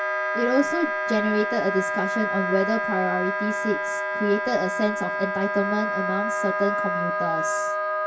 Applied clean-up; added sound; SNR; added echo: none; Wind instrument, woodwind instrument; 0 dB; reverberation time 0.2 s.